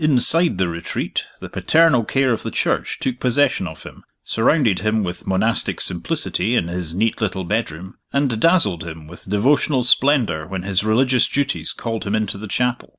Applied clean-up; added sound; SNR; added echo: none; none; none; none.